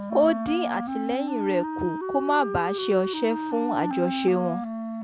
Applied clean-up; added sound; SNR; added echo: none; Wind instrument, woodwind instrument; 4 dB; none.